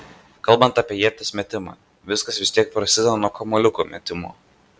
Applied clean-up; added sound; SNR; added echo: none; none; none; none.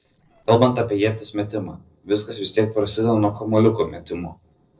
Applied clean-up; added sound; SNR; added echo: neural separator model SepFormer DNS4.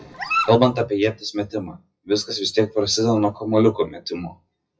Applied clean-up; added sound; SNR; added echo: classical method WPE with log-MMSE.